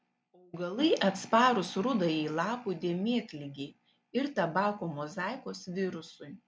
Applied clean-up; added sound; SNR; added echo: none; none; none; none.